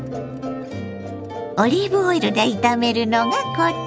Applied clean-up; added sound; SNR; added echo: none; none; none; none.